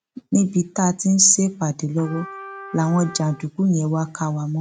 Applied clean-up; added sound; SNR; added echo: neural mask model RNNoise.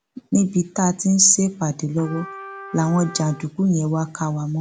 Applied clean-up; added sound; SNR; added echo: none; Trumpet; 18 dB; none.